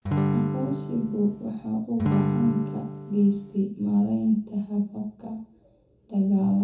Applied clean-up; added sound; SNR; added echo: none; Acoustic guitar / Strum; 2 dB; reverberation time 0.7 s.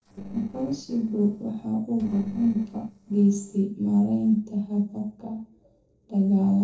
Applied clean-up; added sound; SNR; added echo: neural separator model SepFormer DNS4.